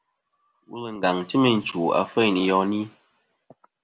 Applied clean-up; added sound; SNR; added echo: none; none; none; none.